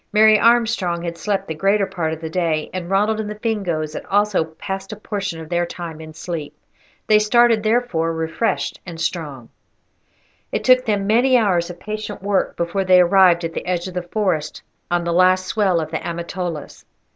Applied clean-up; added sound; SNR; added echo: none; none; none; none.